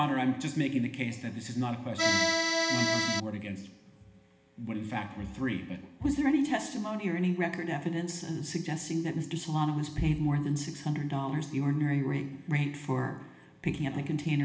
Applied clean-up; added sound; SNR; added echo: none; Accordion; -4 dB; reverberation time 1.1 s.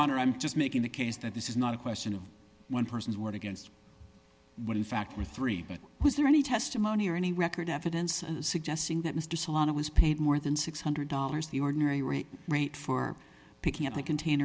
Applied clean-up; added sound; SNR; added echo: none; none; none; none.